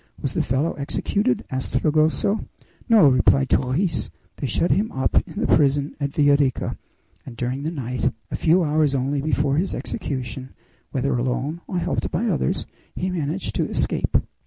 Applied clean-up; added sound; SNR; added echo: none; none; none; none.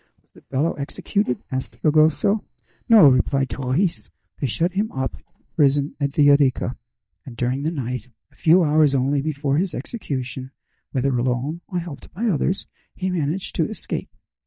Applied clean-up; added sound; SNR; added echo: neural mask model DeepFilterNet 3.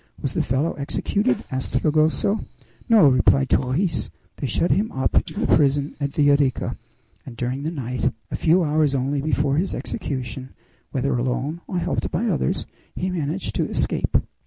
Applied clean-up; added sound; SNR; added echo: neural mask model Resemble Enhance denoiser.